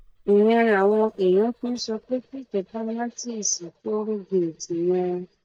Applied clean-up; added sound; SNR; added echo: neural mask model DeepFilterNet 3.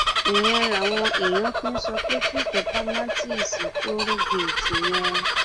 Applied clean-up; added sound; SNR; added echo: none; Bird vocalization, bird call, bird song; -5 dB; none.